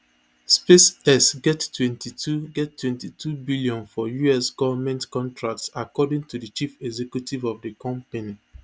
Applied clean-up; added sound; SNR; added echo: none; none; none; none.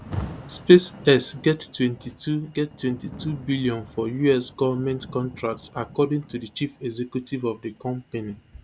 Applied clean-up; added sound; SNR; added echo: none; Rain; 18 dB; none.